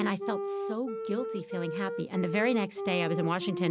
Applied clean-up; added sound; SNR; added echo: none; Wind instrument, woodwind instrument; 4 dB; none.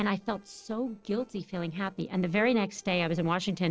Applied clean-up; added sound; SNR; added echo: neural separator model SepFormer DNS4.